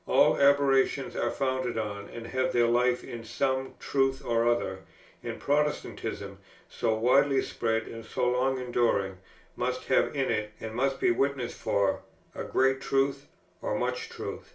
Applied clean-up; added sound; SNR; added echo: none; none; none; reverberation time 0.3 s.